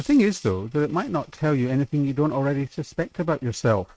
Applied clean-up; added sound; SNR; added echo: neural mask model RNNoise.